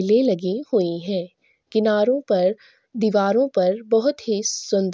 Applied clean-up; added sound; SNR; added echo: none; none; none; none.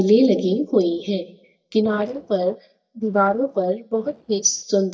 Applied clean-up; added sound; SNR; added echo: neural mask model DeepFilterNet 3.